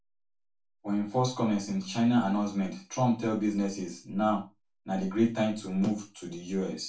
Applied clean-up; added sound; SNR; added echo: none; none; none; reverberation time 0.2 s.